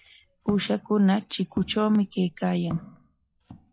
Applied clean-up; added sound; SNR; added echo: classical method log-MMSE.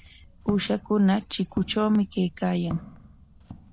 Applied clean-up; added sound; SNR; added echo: none; Walk, footsteps; 15 dB; none.